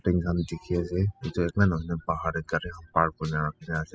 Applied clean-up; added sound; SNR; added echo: classical method spectral subtraction.